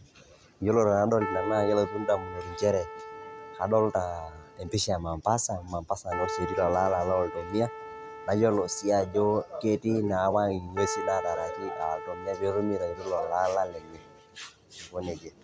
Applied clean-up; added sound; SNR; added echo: none; Keyboard (musical); 10 dB; none.